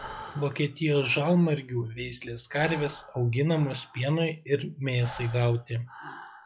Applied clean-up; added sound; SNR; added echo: classical method log-MMSE.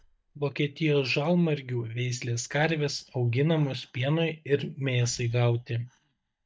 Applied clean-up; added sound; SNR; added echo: neural mask model DeepFilterNet 3.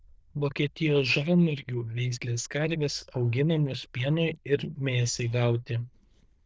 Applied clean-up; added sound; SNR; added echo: neural diffusion model UNIVERSE++.